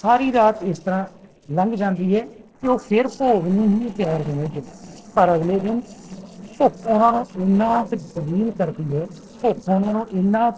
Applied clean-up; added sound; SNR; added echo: neural separator model SepFormer DNS4.